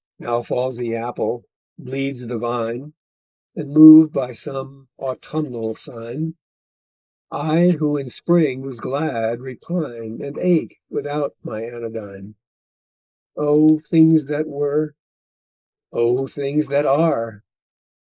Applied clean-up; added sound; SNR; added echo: neural mask model Resemble Enhance denoiser.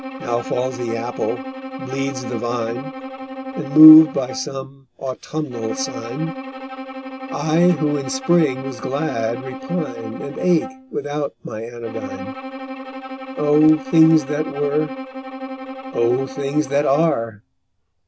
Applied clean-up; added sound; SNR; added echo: none; Bowed string instrument; 11 dB; none.